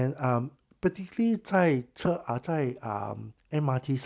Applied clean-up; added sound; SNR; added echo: none; none; none; none.